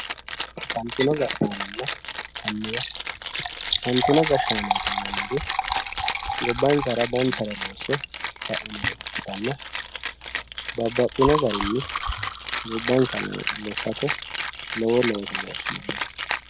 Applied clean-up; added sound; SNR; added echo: none; Liquid + Rattle (instrument); 3 dB; none.